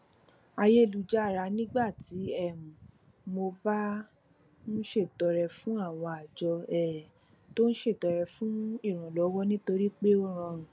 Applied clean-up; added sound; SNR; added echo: none; none; none; none.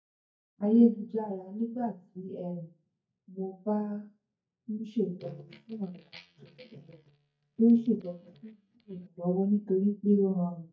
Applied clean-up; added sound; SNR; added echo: neural mask model DeepFilterNet 3.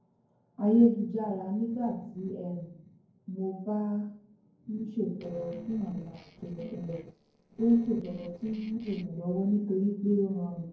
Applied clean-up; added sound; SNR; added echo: neural separator model SepFormer DNS4.